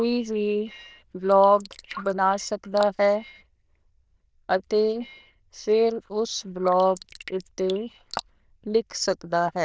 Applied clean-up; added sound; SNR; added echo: neural diffusion model UNIVERSE++.